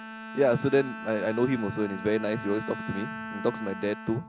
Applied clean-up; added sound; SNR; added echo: none; Bowed string instrument; 10 dB; none.